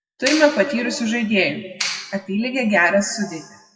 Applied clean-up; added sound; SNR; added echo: classical method WPE with log-MMSE.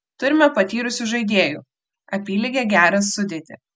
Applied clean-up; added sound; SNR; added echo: none; none; none; none.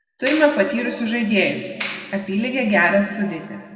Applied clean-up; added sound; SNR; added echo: none; Clapping; 12 dB; reverberation time 1.8 s.